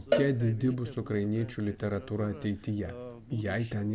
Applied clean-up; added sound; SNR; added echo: none; Cowbell; 6 dB; none.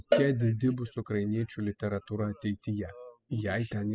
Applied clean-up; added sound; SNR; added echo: classical method spectral subtraction.